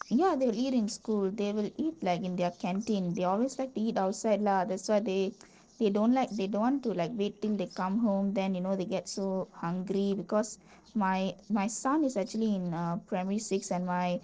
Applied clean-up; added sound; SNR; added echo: neural separator model SepFormer DNS4.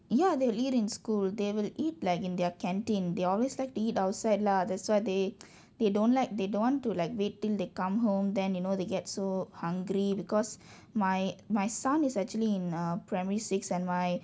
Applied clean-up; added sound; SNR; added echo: none; none; none; none.